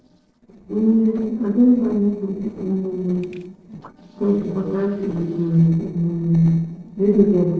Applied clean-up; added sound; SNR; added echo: neural separator model SepFormer DNS4.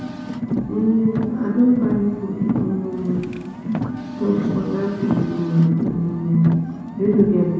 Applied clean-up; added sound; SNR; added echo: none; Car; 5 dB; reverberation time 1.1 s.